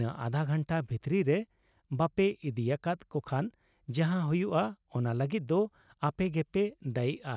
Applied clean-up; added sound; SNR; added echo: none; none; none; none.